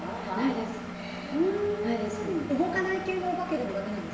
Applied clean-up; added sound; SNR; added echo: none; Engine; 8 dB; reverberation time 0.9 s.